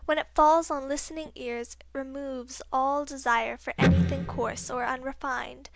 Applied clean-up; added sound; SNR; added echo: none; Electric guitar; -3 dB; none.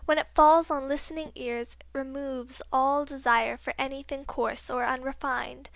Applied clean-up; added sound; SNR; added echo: none; none; none; none.